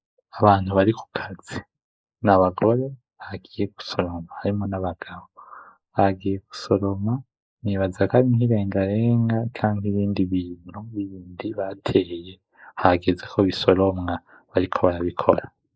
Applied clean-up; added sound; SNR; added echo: neural mask model Resemble Enhance denoiser.